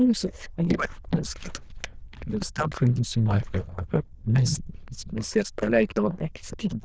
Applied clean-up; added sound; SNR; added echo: neural diffusion model UNIVERSE++.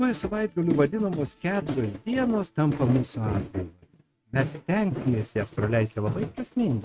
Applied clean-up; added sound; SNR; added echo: neural mask model RNNoise.